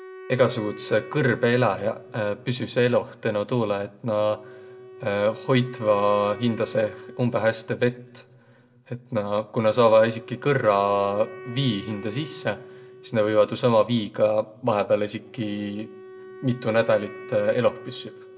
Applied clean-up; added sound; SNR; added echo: none; Wind instrument, woodwind instrument; 19 dB; reverberation time 0.7 s.